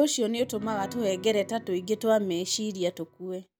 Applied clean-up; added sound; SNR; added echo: none; Piano; 17 dB; none.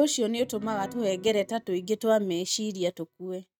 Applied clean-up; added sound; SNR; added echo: neural mask model RNNoise.